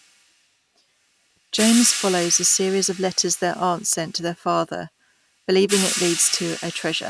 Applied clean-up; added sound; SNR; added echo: none; Hi-hat; 7 dB; none.